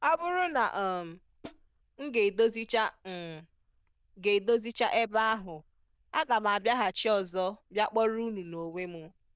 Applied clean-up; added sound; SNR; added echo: neural diffusion model UNIVERSE++.